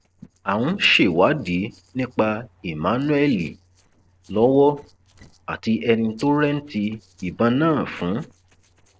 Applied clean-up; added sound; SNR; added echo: neural separator model SepFormer DNS4.